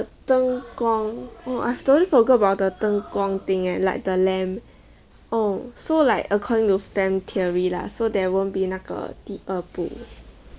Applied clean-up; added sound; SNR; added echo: none; none; none; none.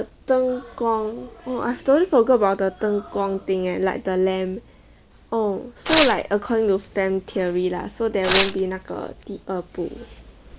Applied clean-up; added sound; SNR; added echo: none; Tearing; 4 dB; none.